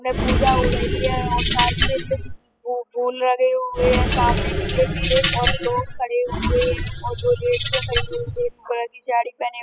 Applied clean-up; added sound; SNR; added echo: classical method spectral subtraction.